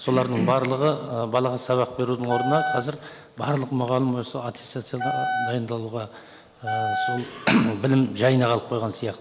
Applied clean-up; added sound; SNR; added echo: none; Wind instrument, woodwind instrument; 4 dB; none.